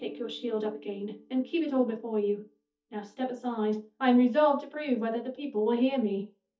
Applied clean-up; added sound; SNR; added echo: neural mask model DeepFilterNet 3.